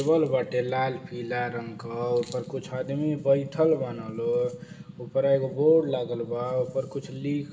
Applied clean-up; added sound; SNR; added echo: none; none; none; reverberation time 0.9 s.